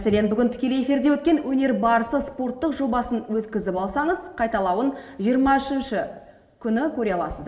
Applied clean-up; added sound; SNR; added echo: none; none; none; reverberation time 1.1 s.